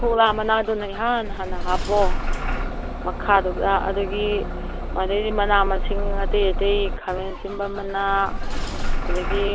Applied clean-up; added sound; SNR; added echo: none; Engine starting / Bus; 1 dB; none.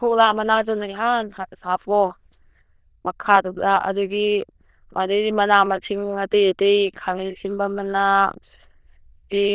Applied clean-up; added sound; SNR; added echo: neural diffusion model UNIVERSE++.